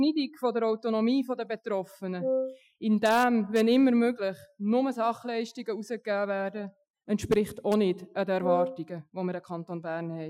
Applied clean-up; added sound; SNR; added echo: classical method Wiener filter.